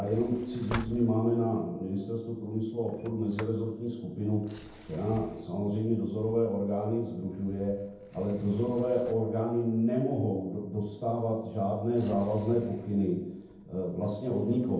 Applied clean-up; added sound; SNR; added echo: none; Sliding door; 19 dB; reverberation time 0.9 s.